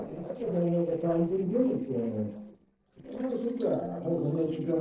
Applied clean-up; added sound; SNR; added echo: neural separator model SepFormer DNS4.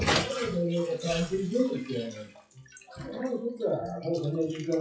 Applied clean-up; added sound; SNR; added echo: classical method WPE with log-MMSE.